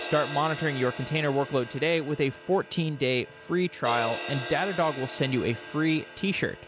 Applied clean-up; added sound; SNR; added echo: none; Crash cymbal; 12 dB; none.